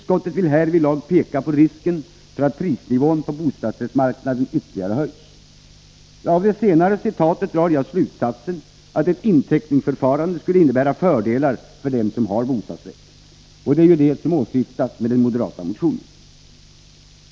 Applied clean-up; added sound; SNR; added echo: none; none; none; none.